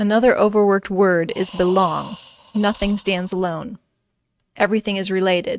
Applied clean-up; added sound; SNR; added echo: neural mask model RNNoise.